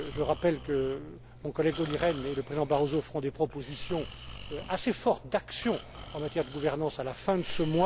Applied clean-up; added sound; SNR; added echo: none; Breathing; 12 dB; none.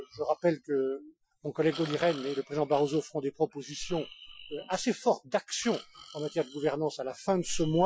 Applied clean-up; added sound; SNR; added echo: classical method Wiener filter.